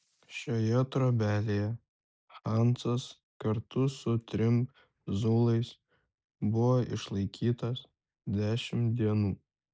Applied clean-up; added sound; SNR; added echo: none; none; none; none.